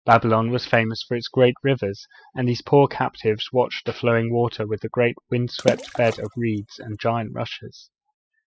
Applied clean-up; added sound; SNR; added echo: classical method spectral subtraction.